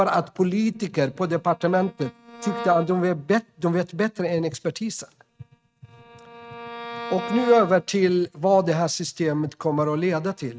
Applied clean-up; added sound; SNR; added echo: neural mask model RNNoise.